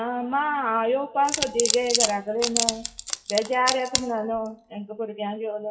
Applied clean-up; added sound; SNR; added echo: classical method WPE with log-MMSE.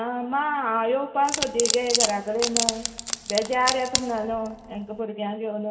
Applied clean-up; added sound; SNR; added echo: none; Wood; 2 dB; reverberation time 2.6 s.